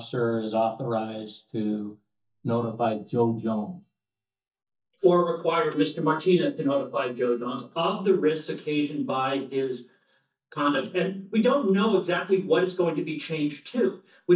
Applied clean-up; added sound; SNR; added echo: neural mask model DeepFilterNet 3.